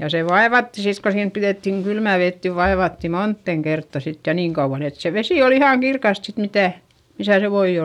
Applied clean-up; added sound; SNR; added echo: none; none; none; none.